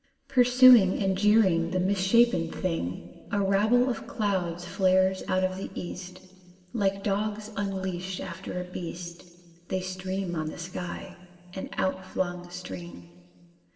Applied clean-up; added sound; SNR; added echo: none; none; none; reverberation time 1.9 s.